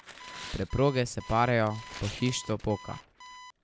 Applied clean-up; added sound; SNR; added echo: none; Tearing + Alarm; 15 dB; none.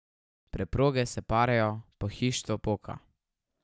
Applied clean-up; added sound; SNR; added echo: none; none; none; none.